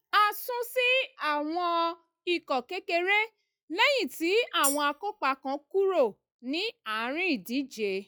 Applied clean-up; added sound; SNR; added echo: classical method log-MMSE.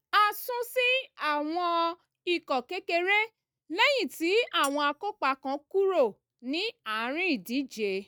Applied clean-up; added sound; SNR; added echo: neural mask model RNNoise.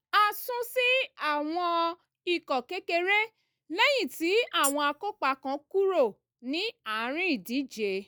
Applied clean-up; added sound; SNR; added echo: neural mask model DeepFilterNet 3.